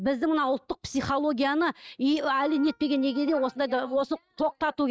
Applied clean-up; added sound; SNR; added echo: neural mask model RNNoise.